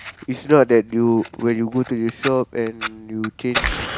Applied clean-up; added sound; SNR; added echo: none; Fire; 9 dB; none.